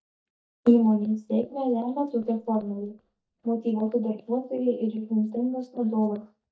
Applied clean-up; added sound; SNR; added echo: neural mask model DeepFilterNet 3.